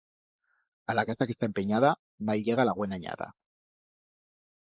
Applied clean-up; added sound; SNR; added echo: neural mask model Resemble Enhance denoiser.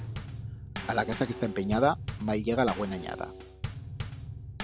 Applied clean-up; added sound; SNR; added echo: none; Bass drum / Snare drum / Drum kit; 7 dB; none.